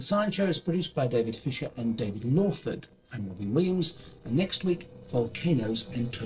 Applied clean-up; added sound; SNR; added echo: neural separator model SepFormer DNS4.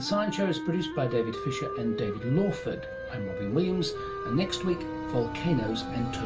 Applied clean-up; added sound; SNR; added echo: none; Wind instrument, woodwind instrument; 7 dB; reverberation time 0.2 s.